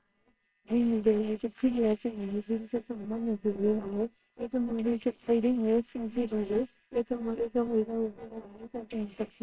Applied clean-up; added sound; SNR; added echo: neural separator model SepFormer WHAMR!.